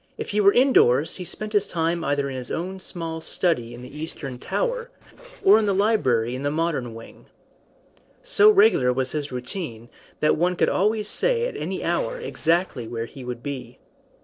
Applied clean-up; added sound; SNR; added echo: neural separator model SepFormer DNS4.